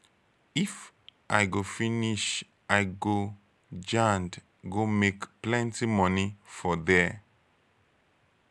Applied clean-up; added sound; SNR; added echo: none; none; none; none.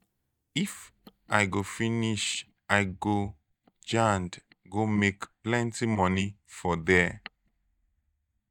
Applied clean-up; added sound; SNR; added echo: neural mask model DeepFilterNet 3.